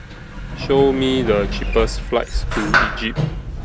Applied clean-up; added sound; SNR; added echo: none; Sliding door; 1 dB; none.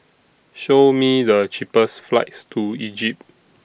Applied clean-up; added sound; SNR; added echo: none; none; none; none.